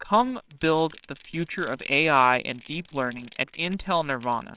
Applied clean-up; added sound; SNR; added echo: neural separator model SepFormer WHAMR!.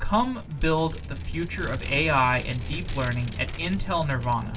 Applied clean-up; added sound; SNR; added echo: none; Vehicle; 9 dB; reverberation time 0.2 s.